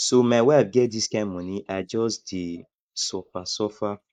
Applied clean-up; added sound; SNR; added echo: neural mask model Resemble Enhance denoiser.